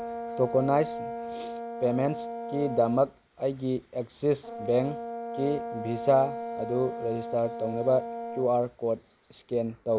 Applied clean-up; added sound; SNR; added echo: none; Brass instrument; 9 dB; none.